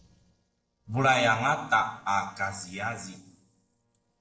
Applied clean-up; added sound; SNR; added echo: neural separator model SepFormer DNS4.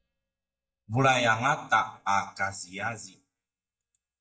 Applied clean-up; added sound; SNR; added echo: neural mask model DeepFilterNet 3.